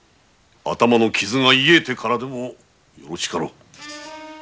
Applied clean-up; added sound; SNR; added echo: none; none; none; none.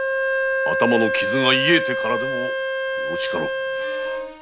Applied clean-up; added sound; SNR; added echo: none; Wind instrument, woodwind instrument; -1 dB; none.